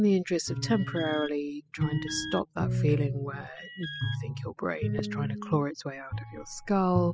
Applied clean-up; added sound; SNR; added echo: classical method spectral subtraction.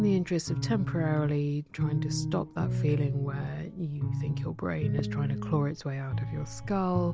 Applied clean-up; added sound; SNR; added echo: none; none; none; none.